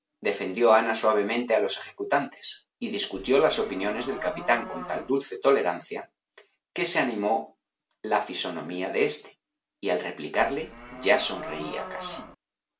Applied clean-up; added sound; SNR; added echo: none; Livestock, farm animals, working animals; 13 dB; none.